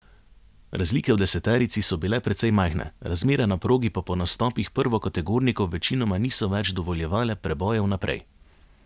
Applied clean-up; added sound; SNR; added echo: none; none; none; none.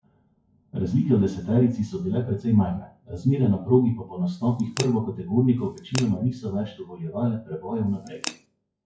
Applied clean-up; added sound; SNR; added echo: classical method WPE with log-MMSE.